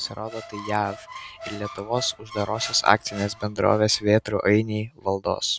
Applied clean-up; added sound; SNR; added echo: none; Squeak; 17 dB; none.